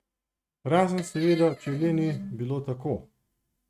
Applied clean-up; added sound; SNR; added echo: neural mask model RNNoise.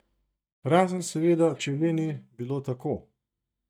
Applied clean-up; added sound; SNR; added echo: neural mask model DeepFilterNet 3.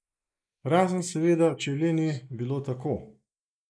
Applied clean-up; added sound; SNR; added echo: neural mask model Resemble Enhance denoiser.